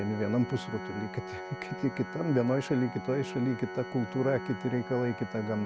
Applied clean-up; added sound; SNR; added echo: none; Organ; 10 dB; none.